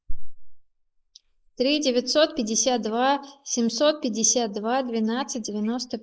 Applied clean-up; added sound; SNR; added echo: neural mask model Resemble Enhance denoiser.